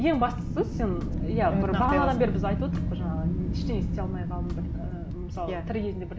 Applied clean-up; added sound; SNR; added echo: none; Wind; 0 dB; none.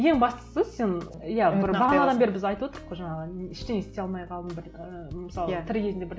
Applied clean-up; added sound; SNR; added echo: none; none; none; none.